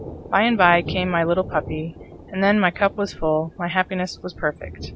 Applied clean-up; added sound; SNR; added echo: none; Thunder; 14 dB; none.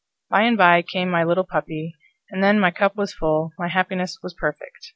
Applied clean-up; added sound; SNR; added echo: none; none; none; none.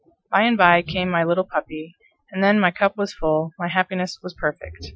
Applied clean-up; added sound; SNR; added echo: classical method Wiener filter.